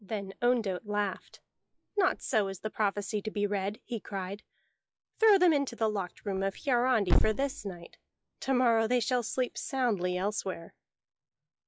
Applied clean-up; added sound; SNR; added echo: classical method log-MMSE.